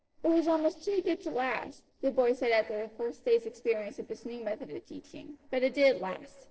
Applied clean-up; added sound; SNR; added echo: neural separator model SepFormer DNS4.